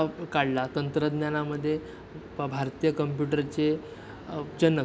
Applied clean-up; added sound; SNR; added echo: none; none; none; none.